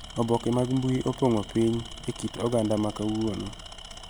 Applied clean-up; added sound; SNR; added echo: none; Tools; 14 dB; none.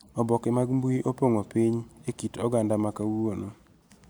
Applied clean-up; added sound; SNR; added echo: none; none; none; none.